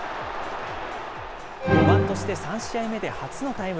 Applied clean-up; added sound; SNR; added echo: none; Musical instrument; -5 dB; none.